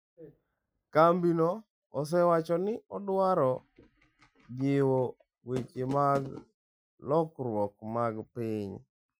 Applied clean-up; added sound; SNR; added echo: classical method Wiener filter.